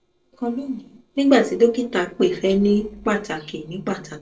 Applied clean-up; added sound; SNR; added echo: neural separator model SepFormer DNS4.